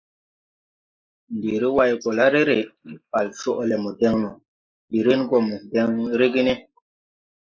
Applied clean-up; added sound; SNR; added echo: neural mask model Resemble Enhance denoiser.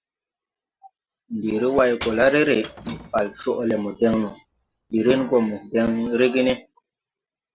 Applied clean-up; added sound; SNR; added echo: none; Shatter / Crushing; 18 dB; none.